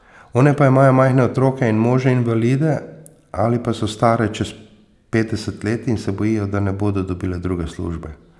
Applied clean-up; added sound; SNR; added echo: none; none; none; none.